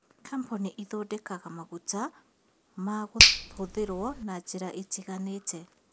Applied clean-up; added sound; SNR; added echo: none; Finger snapping; -5 dB; none.